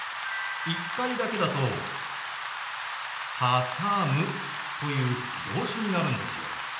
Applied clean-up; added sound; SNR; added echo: none; Rain; 4 dB; reverberation time 0.9 s.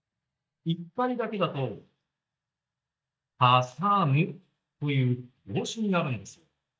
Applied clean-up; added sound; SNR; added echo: neural mask model DeepFilterNet 3.